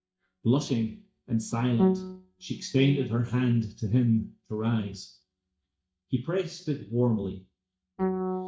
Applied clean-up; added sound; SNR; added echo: neural mask model DeepFilterNet 3.